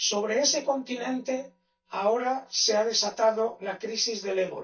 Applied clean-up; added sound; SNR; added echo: neural mask model DeepFilterNet 3.